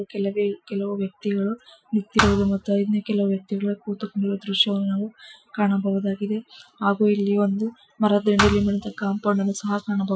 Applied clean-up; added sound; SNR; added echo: classical method Wiener filter.